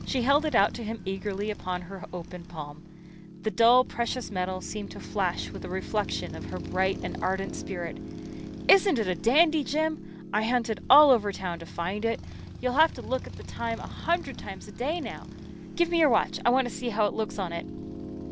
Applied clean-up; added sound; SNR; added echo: none; Motorcycle + Piano; 11 dB; none.